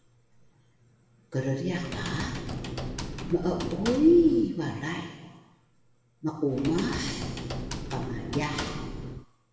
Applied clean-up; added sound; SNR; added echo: none; Typing; 8 dB; reverberation time 1.2 s.